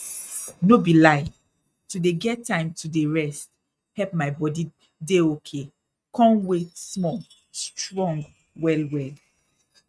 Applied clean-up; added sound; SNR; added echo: neural mask model RNNoise.